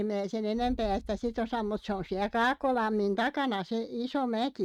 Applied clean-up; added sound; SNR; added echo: neural mask model RNNoise.